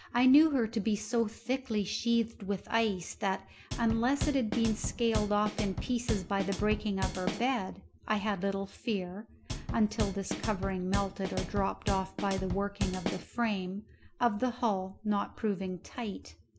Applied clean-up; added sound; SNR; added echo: none; Drum kit; 5 dB; none.